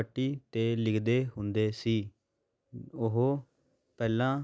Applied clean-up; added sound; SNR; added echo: none; none; none; none.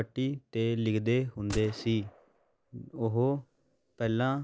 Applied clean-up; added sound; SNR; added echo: none; Gunshot, gunfire; 15 dB; none.